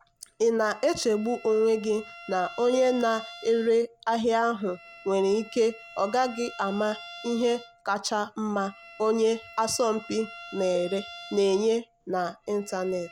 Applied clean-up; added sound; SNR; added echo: none; Cowbell + Bowed string instrument; 18 dB; none.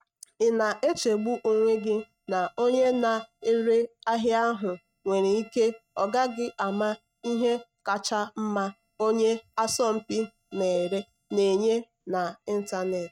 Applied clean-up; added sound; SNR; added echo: neural mask model RNNoise.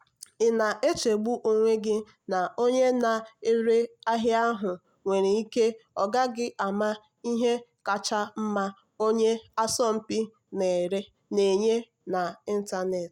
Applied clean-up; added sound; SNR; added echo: none; none; none; none.